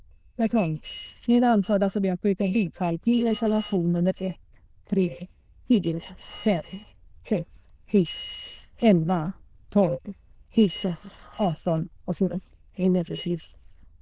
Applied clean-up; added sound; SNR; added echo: neural diffusion model UNIVERSE++.